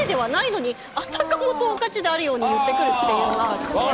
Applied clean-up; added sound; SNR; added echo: none; Race car, auto racing / Accelerating, revving, vroom / Mechanisms + Toilet flush; 16 dB; none.